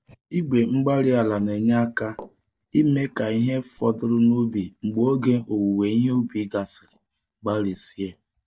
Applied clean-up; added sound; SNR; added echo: neural mask model DeepFilterNet 3.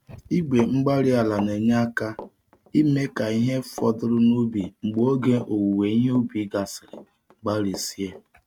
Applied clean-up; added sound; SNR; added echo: neural mask model RNNoise.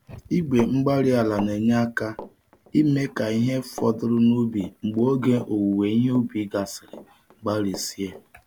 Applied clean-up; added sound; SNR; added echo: none; Run; 20 dB; none.